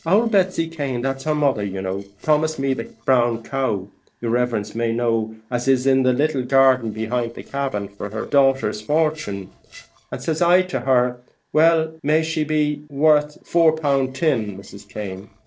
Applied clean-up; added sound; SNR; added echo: neural separator model SepFormer DNS4.